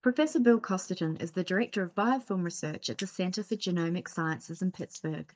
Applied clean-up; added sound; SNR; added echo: neural mask model DeepFilterNet 3.